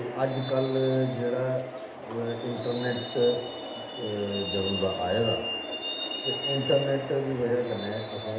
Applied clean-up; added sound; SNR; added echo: none; Truck; 6 dB; reverberation time 0.8 s.